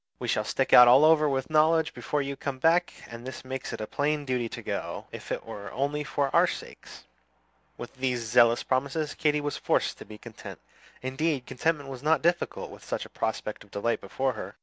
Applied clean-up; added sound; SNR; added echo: none; none; none; none.